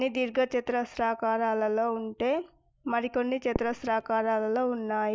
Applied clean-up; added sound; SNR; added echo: neural mask model Resemble Enhance denoiser.